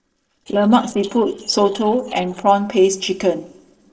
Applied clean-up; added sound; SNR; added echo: neural separator model SepFormer DNS4.